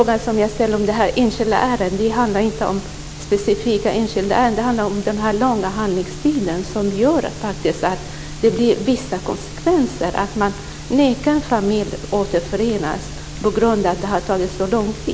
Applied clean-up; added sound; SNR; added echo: none; none; none; none.